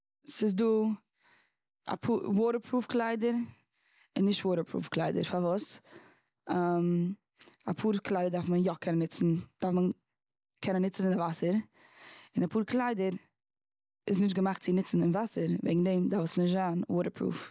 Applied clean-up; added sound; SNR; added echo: neural mask model Resemble Enhance denoiser.